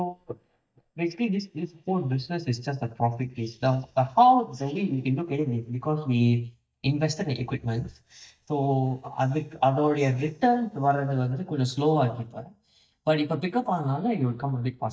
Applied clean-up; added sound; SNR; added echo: neural mask model DeepFilterNet 3.